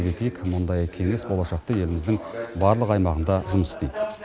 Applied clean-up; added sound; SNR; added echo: none; none; none; none.